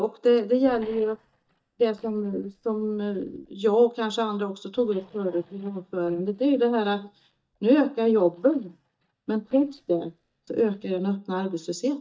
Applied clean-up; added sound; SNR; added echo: neural mask model DeepFilterNet 3.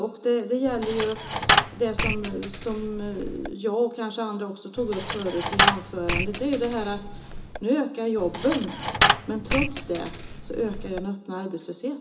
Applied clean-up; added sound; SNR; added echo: none; Coin (dropping); -1 dB; reverberation time 0.2 s.